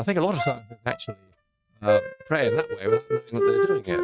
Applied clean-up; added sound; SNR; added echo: neural mask model RNNoise.